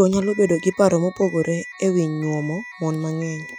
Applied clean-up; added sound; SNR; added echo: classical method Wiener filter.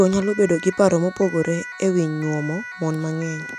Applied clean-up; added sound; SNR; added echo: none; Siren; 15 dB; none.